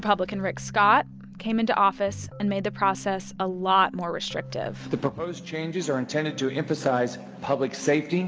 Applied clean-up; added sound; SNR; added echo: none; none; none; none.